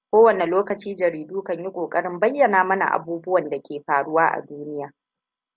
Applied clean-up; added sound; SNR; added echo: none; none; none; none.